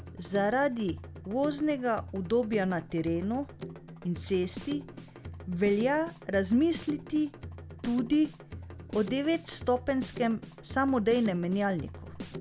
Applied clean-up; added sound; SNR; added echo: none; Drum kit; 13 dB; none.